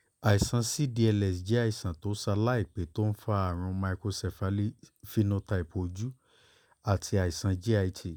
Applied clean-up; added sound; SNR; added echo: none; none; none; none.